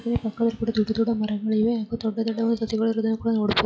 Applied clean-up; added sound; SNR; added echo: classical method log-MMSE.